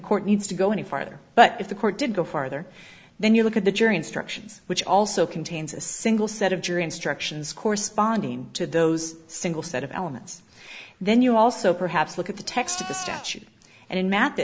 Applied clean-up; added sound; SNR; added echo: none; Livestock, farm animals, working animals; 13 dB; none.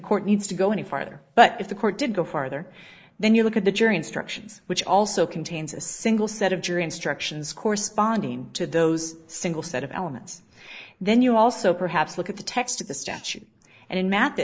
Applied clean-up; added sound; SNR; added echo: neural mask model Resemble Enhance denoiser.